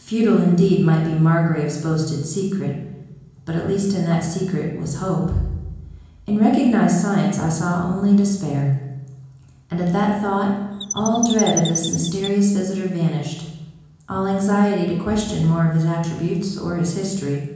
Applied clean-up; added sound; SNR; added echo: none; Chirp, tweet; 8 dB; reverberation time 1.0 s.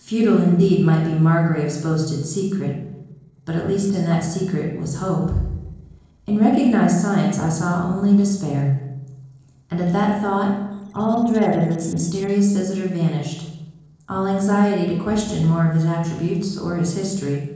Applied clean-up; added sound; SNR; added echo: neural separator model SepFormer DNS4.